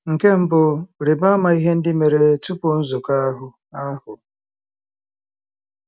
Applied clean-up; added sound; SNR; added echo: none; none; none; none.